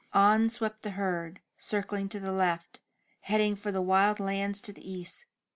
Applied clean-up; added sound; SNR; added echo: none; none; none; none.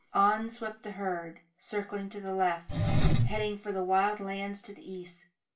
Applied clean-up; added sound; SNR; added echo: none; Engine; 0 dB; reverberation time 0.3 s.